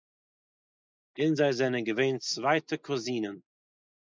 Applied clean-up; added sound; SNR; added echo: neural mask model Resemble Enhance denoiser.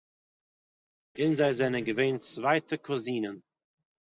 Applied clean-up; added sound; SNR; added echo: neural separator model SepFormer DNS4.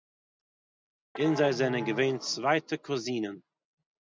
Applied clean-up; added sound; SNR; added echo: none; Musical instrument; 12 dB; none.